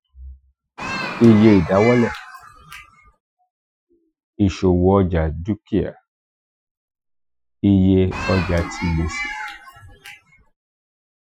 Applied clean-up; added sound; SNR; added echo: classical method Wiener filter.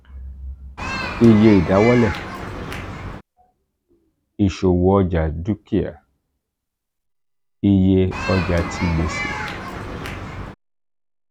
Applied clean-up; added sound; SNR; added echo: none; Human group actions; 7 dB; none.